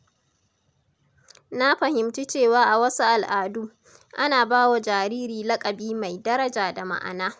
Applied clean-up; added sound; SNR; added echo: none; none; none; none.